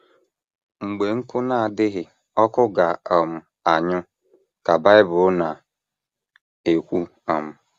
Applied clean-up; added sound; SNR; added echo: none; none; none; none.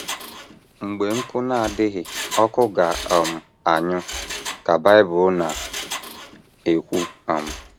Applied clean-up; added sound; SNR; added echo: none; Mechanisms; 12 dB; none.